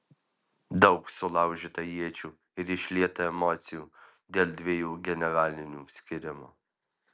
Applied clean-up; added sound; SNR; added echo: none; none; none; none.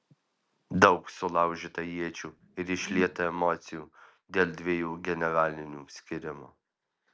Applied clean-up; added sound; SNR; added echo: none; Whoosh, swoosh, swish; 13 dB; none.